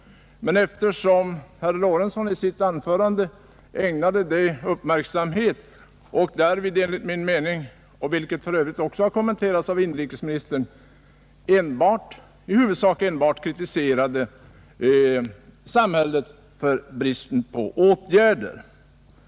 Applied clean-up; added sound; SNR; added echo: none; none; none; none.